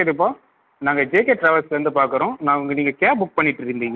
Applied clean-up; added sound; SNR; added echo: none; none; none; none.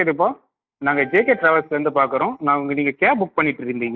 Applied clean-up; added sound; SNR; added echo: neural mask model DeepFilterNet 3.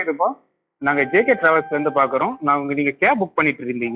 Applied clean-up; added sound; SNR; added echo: classical method log-MMSE.